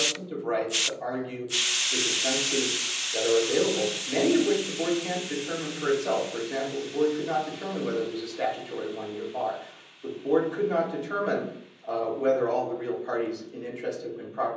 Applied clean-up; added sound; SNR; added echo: none; Hiss; 5 dB; reverberation time 0.6 s.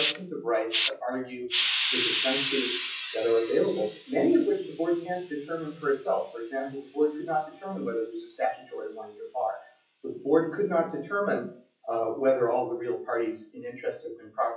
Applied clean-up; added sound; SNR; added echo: classical method WPE with log-MMSE.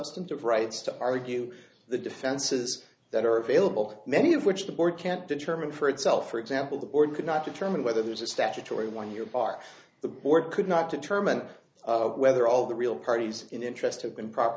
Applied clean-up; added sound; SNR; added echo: none; none; none; none.